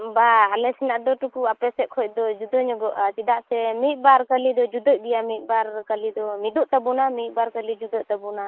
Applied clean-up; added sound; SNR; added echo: neural mask model Resemble Enhance denoiser.